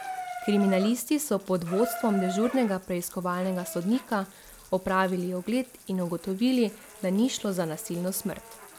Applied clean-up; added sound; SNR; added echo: none; Bathtub (filling or washing) / Water tap, faucet; 13 dB; none.